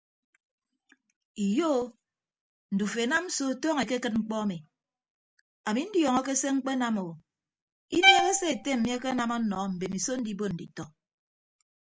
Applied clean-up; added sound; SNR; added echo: none; Bowed string instrument; -2 dB; none.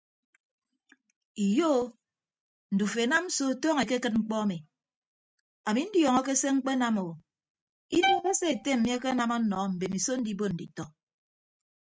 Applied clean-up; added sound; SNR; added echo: neural mask model RNNoise.